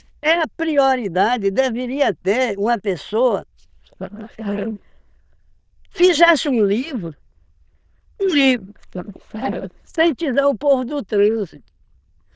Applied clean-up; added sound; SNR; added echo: neural diffusion model UNIVERSE++.